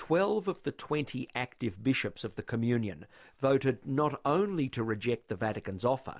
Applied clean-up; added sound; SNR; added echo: none; none; none; none.